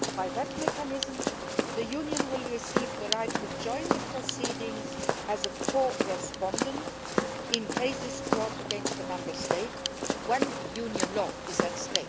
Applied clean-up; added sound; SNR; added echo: none; Walk, footsteps; -3 dB; none.